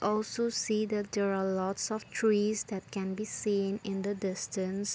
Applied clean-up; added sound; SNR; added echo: none; none; none; none.